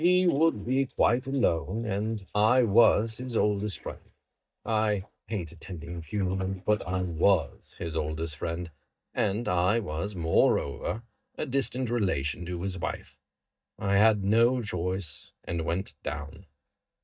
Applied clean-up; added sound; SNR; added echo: neural mask model DeepFilterNet 3.